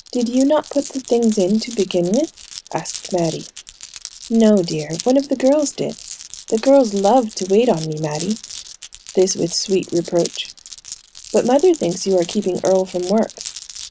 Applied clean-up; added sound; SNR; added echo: none; Glass; 16 dB; none.